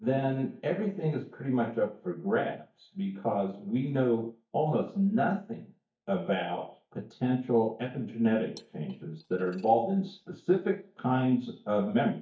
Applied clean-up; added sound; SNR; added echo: neural mask model DeepFilterNet 3.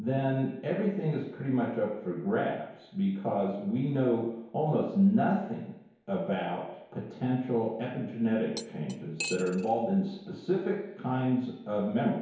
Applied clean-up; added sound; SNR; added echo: none; Cutlery, silverware; 12 dB; reverberation time 1.0 s.